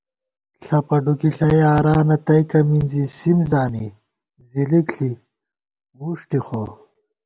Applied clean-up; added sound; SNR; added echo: none; none; none; none.